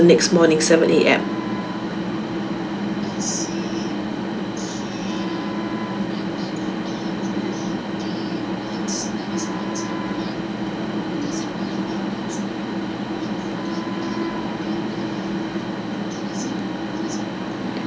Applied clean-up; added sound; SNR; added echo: none; Wind instrument, woodwind instrument; 17 dB; none.